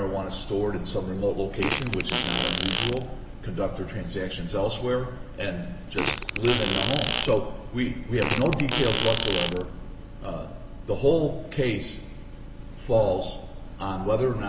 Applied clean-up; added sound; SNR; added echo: none; Fart; 3 dB; none.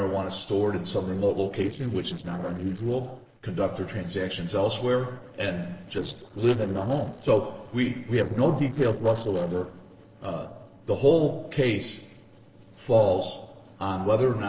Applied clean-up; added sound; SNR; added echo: neural separator model SepFormer DNS4.